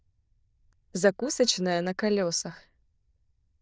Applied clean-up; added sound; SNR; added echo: neural diffusion model UNIVERSE++.